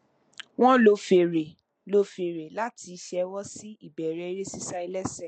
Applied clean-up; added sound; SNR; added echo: none; none; none; none.